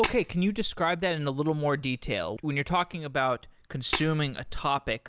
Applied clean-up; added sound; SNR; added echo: none; Tap; 7 dB; none.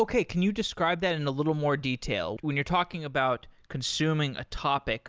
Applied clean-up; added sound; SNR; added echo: none; none; none; none.